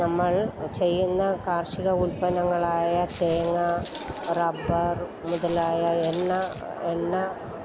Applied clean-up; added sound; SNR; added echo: none; Walk, footsteps; 18 dB; none.